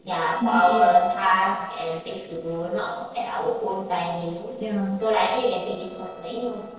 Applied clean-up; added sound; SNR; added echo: neural separator model SepFormer DNS4.